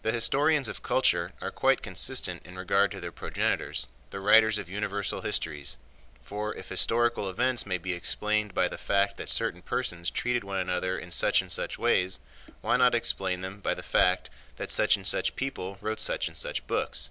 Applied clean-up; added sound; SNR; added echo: none; none; none; none.